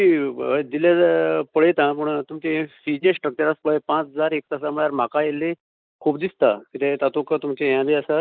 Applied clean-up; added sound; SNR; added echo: neural mask model Resemble Enhance denoiser.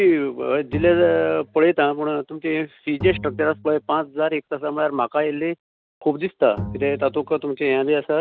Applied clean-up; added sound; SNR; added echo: none; Bowed string instrument; 14 dB; none.